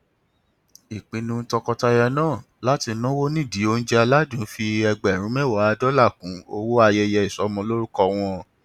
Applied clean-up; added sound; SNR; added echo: none; none; none; none.